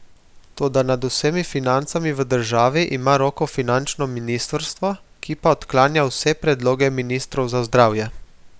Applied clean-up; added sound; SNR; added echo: none; none; none; none.